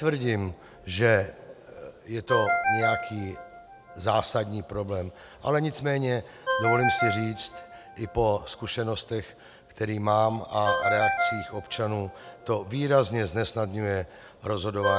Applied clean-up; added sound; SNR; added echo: none; Ringtone; 5 dB; none.